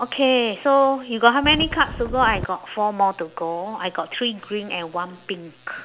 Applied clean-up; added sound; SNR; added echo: none; Wind; 8 dB; none.